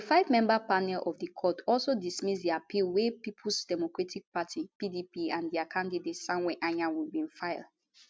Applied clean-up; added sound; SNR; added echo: none; none; none; none.